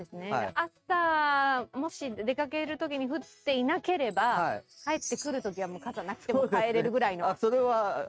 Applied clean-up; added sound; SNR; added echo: neural mask model RNNoise.